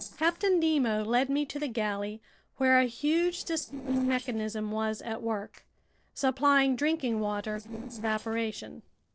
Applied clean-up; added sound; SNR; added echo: neural separator model SepFormer DNS4.